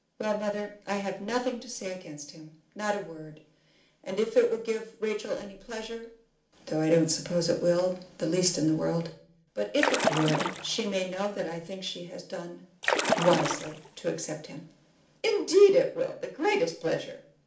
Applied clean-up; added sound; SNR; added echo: none; Splash, splatter; 1 dB; reverberation time 0.4 s.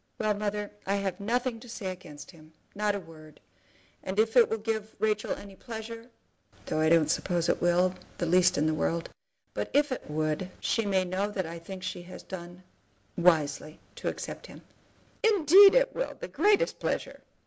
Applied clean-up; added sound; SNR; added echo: none; none; none; none.